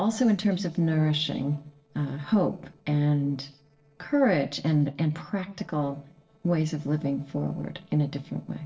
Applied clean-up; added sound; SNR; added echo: neural separator model SepFormer DNS4.